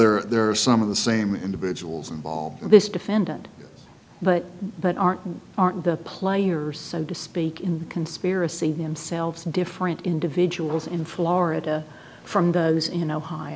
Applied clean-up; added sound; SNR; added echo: none; none; none; none.